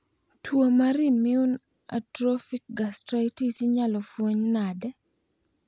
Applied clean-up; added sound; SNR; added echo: none; none; none; none.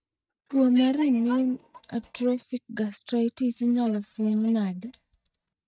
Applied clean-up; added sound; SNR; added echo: neural mask model DeepFilterNet 3.